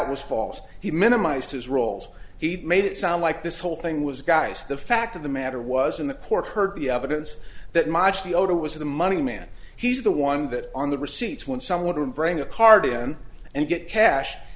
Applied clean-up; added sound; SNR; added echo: none; none; none; none.